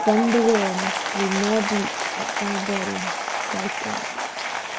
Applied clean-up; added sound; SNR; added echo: none; Applause / Crowd; 1 dB; none.